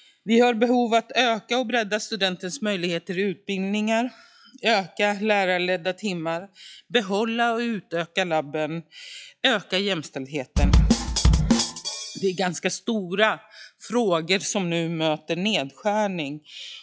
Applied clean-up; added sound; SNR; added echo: classical method log-MMSE.